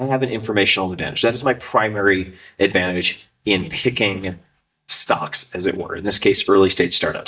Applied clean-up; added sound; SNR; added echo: neural mask model DeepFilterNet 3.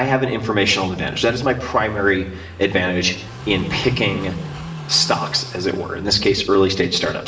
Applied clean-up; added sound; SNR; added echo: none; Car passing by / Idling; 14 dB; reverberation time 1.3 s.